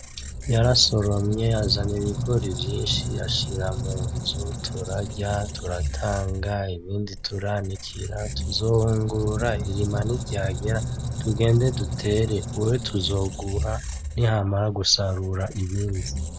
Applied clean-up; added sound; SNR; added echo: none; Squeak; 5 dB; none.